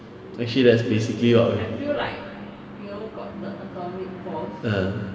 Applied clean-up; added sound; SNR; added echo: none; none; none; reverberation time 2.2 s.